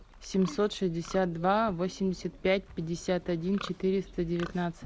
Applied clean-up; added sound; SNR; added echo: none; Livestock, farm animals, working animals; 19 dB; none.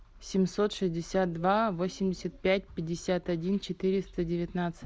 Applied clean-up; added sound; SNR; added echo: none; none; none; none.